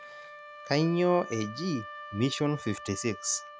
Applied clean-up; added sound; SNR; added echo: none; Wind instrument, woodwind instrument; 14 dB; none.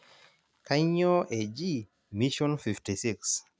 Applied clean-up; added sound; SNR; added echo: none; none; none; none.